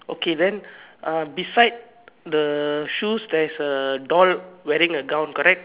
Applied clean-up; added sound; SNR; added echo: none; none; none; none.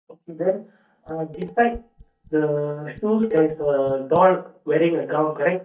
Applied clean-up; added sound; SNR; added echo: neural mask model DeepFilterNet 3.